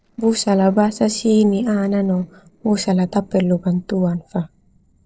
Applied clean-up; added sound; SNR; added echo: neural separator model SepFormer DNS4.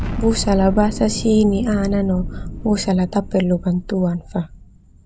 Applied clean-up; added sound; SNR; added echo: none; Explosion; 8 dB; none.